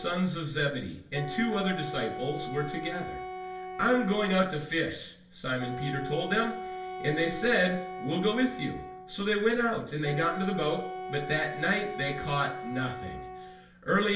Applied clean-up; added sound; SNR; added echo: none; Wind instrument, woodwind instrument; 9 dB; reverberation time 0.4 s.